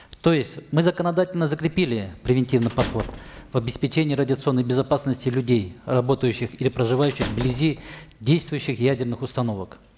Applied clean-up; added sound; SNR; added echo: none; Squeak / Slam / Human group actions; 17 dB; none.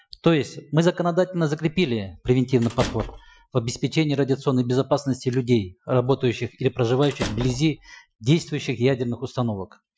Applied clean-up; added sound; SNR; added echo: classical method Wiener filter.